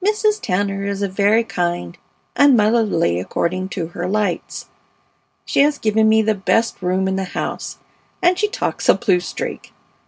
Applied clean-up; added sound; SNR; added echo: none; none; none; none.